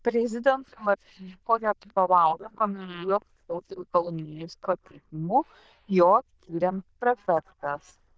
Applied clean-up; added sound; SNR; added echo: neural diffusion model UNIVERSE++.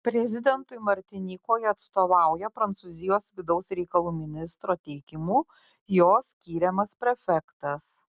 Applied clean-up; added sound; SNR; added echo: none; none; none; none.